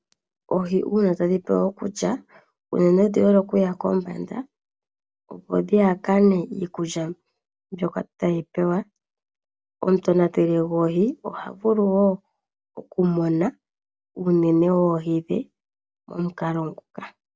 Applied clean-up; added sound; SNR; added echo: none; none; none; none.